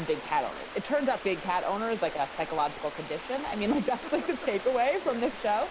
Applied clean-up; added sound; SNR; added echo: none; Stream; 12 dB; none.